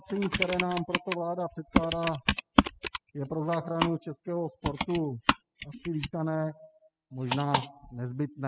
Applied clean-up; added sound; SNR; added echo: classical method spectral subtraction.